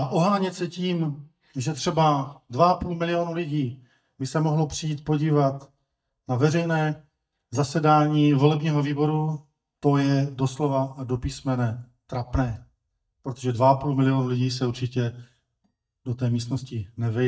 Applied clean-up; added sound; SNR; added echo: neural mask model DeepFilterNet 3.